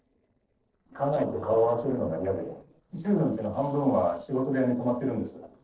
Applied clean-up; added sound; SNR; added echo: neural separator model SepFormer DNS4.